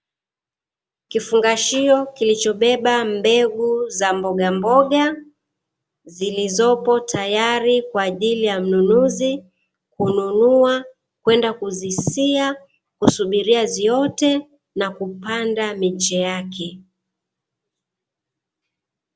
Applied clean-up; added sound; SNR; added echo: none; none; none; none.